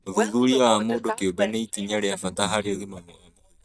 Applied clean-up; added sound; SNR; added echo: neural mask model DeepFilterNet 3.